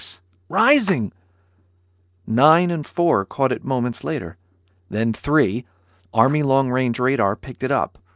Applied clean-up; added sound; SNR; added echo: neural separator model SepFormer DNS4.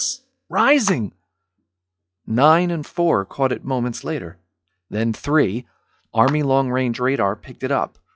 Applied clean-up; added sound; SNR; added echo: classical method log-MMSE.